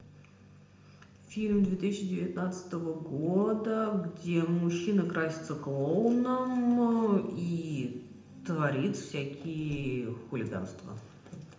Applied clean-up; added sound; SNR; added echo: none; Buzz; 16 dB; reverberation time 0.7 s.